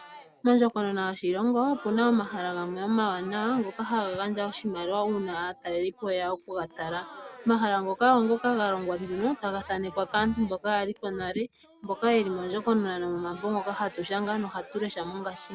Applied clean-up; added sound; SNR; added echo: none; Crowd; 18 dB; none.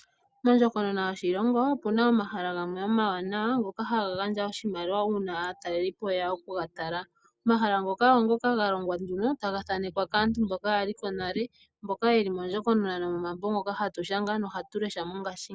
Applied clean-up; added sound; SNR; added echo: none; none; none; none.